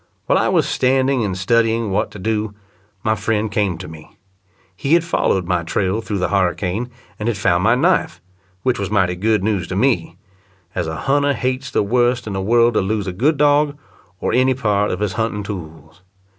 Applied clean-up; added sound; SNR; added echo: none; none; none; none.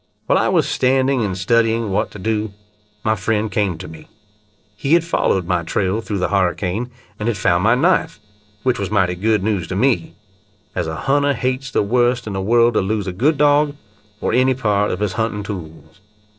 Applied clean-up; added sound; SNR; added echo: neural separator model SepFormer DNS4.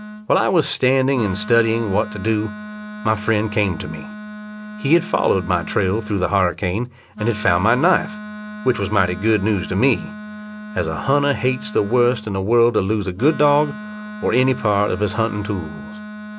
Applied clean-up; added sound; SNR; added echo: none; Wind instrument, woodwind instrument; 13 dB; none.